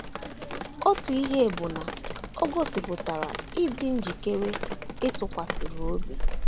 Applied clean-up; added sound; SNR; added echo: none; Drip; 2 dB; none.